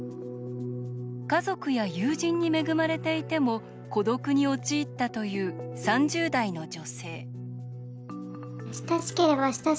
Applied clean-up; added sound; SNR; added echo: none; none; none; none.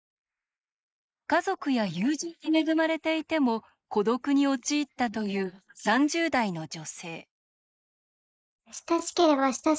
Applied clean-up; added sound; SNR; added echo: neural mask model Resemble Enhance denoiser.